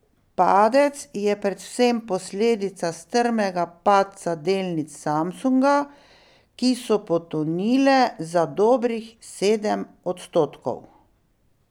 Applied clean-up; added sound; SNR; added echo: none; none; none; none.